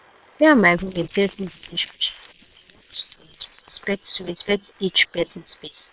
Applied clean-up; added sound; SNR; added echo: neural separator model SepFormer WHAM!.